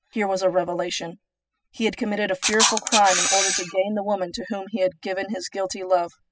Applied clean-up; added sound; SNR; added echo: classical method spectral subtraction.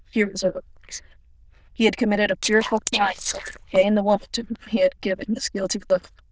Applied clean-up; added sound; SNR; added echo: neural diffusion model UNIVERSE++.